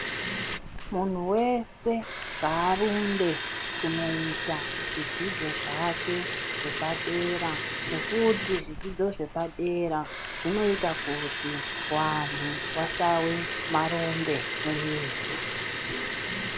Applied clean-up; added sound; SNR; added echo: none; Liquid; 2 dB; none.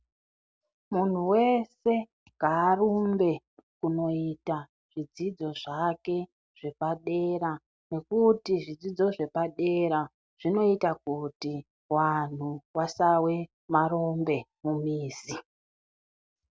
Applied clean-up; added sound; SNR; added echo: none; none; none; none.